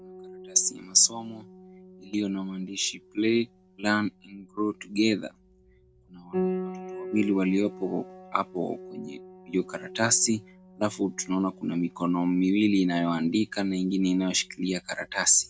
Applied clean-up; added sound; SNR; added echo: none; Piano; 14 dB; none.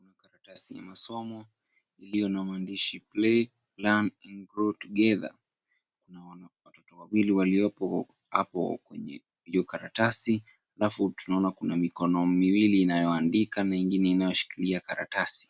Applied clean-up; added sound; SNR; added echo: none; none; none; none.